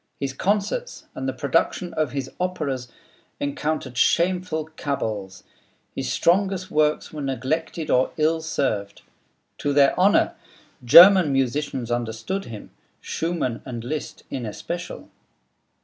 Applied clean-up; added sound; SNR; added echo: none; none; none; none.